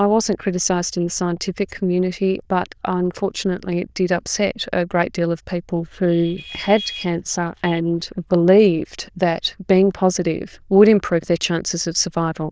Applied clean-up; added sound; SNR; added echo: neural diffusion model UNIVERSE++.